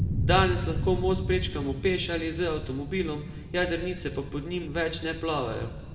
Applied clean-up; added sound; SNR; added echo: none; Thunder; 3 dB; reverberation time 1.4 s.